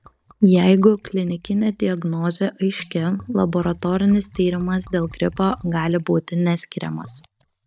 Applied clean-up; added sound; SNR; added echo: neural mask model DeepFilterNet 3.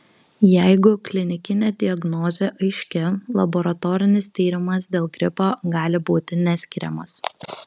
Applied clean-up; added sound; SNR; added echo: none; none; none; none.